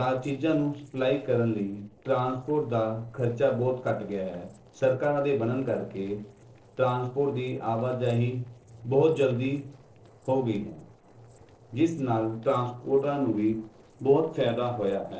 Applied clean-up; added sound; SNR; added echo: neural separator model SepFormer DNS4.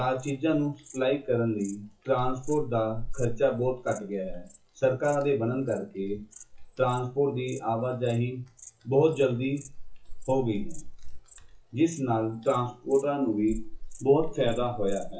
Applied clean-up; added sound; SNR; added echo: classical method WPE with log-MMSE.